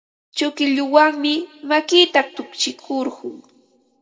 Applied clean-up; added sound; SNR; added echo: none; none; none; reverberation time 0.9 s.